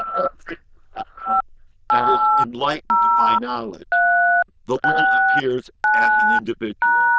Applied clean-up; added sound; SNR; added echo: neural diffusion model UNIVERSE++.